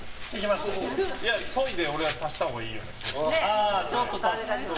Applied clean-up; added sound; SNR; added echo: none; Domestic sounds, home sounds; 13 dB; reverberation time 1.7 s.